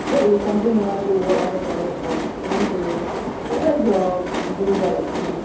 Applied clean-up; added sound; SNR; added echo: none; Train; 4 dB; reverberation time 0.5 s.